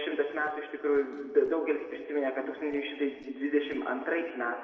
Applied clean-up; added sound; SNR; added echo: neural separator model SepFormer DNS4.